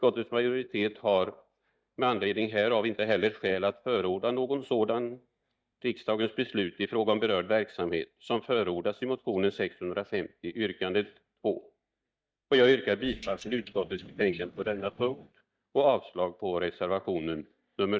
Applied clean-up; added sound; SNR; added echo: neural mask model DeepFilterNet 3.